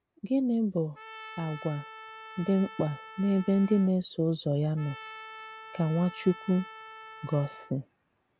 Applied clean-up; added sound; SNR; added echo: none; Trumpet; 17 dB; none.